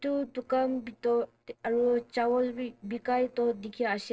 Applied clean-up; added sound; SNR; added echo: neural separator model SepFormer DNS4.